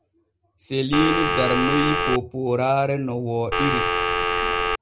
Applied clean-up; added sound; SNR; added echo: none; Telephone; -2 dB; none.